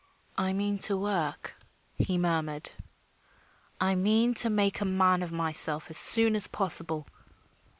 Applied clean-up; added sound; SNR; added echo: none; none; none; none.